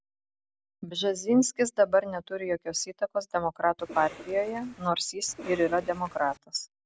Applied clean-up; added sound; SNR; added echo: none; Cough; 16 dB; none.